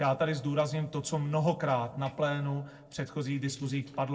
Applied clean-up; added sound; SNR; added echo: neural separator model SepFormer DNS4.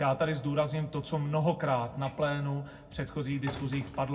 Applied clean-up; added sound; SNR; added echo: none; Sliding door / Train; 19 dB; reverberation time 0.4 s.